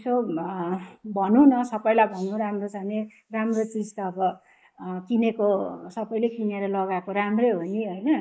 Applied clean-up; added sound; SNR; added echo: neural mask model Resemble Enhance denoiser.